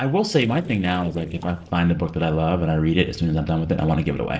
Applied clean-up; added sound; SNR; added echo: neural separator model SepFormer DNS4.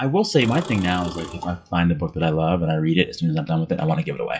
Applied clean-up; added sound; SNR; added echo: classical method WPE with log-MMSE.